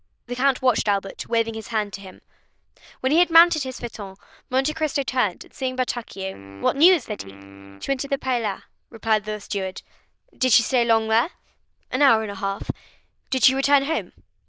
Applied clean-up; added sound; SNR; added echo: neural diffusion model UNIVERSE++.